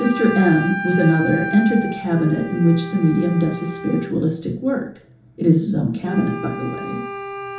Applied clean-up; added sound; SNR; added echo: none; Wind instrument, woodwind instrument; 11 dB; reverberation time 0.6 s.